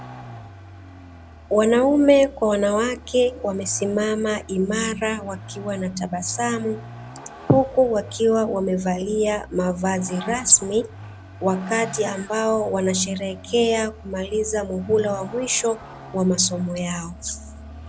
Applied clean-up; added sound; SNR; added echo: none; Vehicle; 17 dB; none.